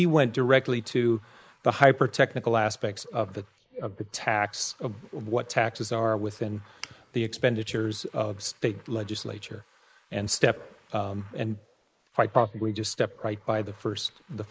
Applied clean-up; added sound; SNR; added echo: neural mask model Resemble Enhance denoiser.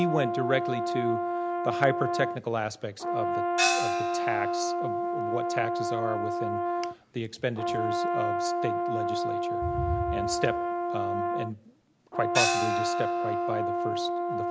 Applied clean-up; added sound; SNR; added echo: none; Brass instrument + Gong; -4 dB; none.